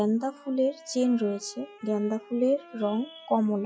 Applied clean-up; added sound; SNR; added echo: classical method WPE with log-MMSE.